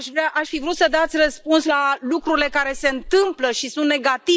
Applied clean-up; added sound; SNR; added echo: neural mask model DeepFilterNet 3.